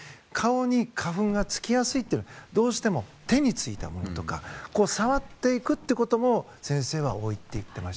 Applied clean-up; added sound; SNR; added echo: none; Bird; 16 dB; none.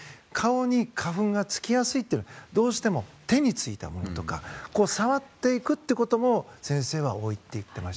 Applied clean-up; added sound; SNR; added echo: none; none; none; none.